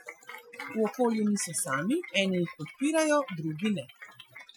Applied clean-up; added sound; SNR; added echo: classical method Wiener filter.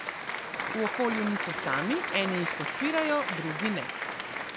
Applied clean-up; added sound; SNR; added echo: none; Applause; 2 dB; none.